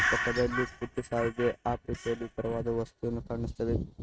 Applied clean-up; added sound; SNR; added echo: neural mask model RNNoise.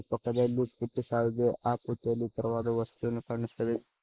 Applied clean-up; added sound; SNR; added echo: neural mask model Resemble Enhance denoiser.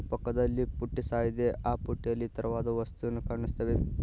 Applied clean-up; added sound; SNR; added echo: none; none; none; none.